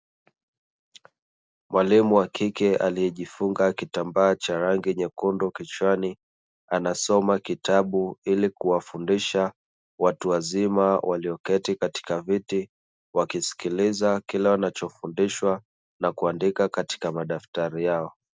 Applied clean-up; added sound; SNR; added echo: none; none; none; none.